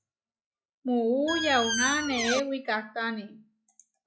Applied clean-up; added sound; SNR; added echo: classical method log-MMSE.